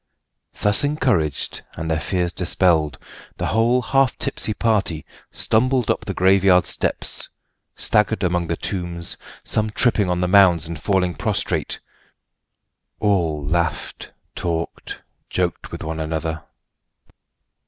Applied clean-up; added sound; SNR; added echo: none; none; none; none.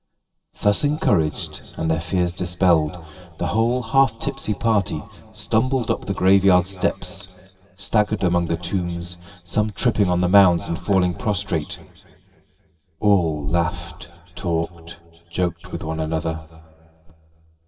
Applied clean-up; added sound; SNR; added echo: none; none; none; reverberation time 2.4 s.